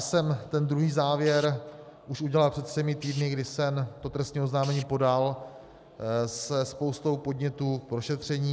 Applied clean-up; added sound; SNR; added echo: none; Tools; 19 dB; none.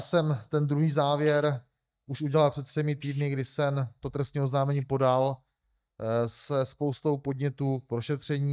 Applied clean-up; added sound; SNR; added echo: neural mask model DeepFilterNet 3.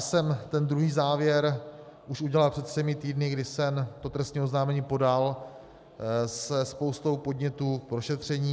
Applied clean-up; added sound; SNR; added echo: none; none; none; none.